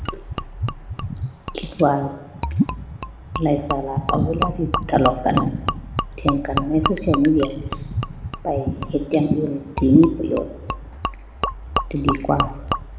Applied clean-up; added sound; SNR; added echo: none; Gurgling / Liquid; 4 dB; reverberation time 0.9 s.